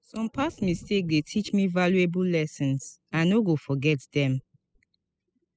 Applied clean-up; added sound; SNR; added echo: classical method spectral subtraction.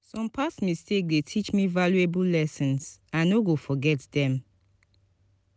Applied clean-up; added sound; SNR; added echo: none; none; none; none.